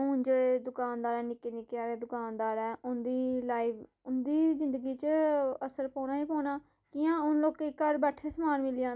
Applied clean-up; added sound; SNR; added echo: none; none; none; none.